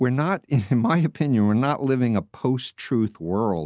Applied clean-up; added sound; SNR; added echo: none; none; none; none.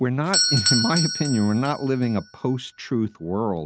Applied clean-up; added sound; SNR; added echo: none; Doorbell; 4 dB; none.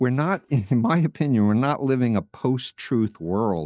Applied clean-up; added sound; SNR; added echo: neural mask model DeepFilterNet 3.